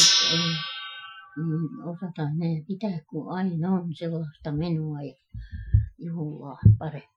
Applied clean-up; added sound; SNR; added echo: classical method Wiener filter.